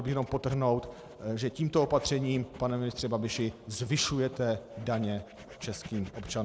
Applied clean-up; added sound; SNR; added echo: none; Writing; 20 dB; none.